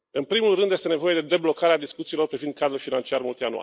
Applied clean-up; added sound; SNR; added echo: neural mask model Resemble Enhance denoiser.